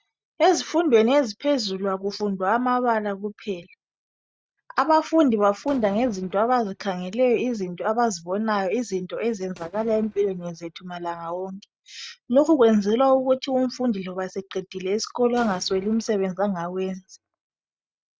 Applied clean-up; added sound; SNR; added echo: neural mask model RNNoise.